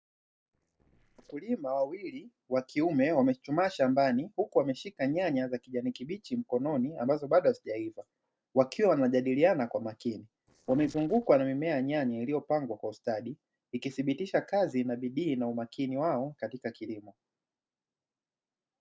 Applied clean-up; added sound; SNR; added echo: neural separator model SepFormer DNS4.